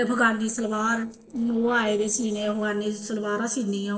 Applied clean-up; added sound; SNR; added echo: neural separator model SepFormer DNS4.